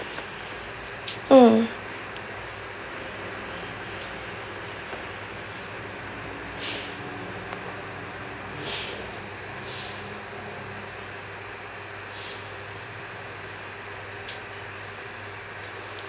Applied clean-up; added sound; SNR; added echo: none; none; none; none.